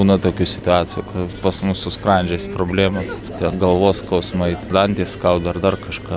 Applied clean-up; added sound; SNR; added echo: none; Train; 17 dB; none.